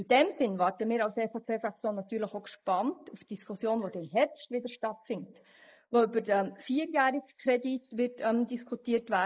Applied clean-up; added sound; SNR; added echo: neural mask model Resemble Enhance denoiser.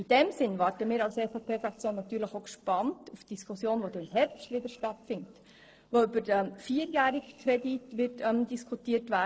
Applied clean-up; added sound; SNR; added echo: neural separator model SepFormer DNS4.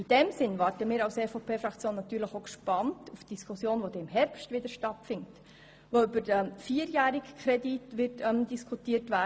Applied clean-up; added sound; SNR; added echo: none; none; none; none.